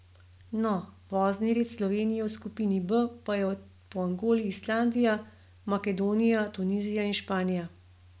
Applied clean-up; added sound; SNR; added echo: none; none; none; none.